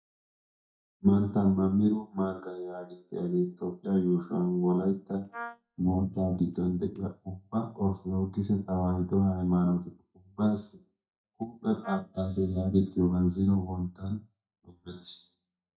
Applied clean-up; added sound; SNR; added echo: neural mask model DeepFilterNet 3.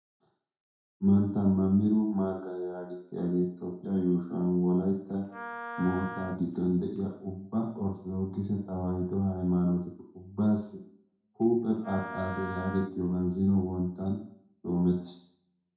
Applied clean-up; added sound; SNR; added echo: none; Wind instrument, woodwind instrument; 12 dB; reverberation time 0.5 s.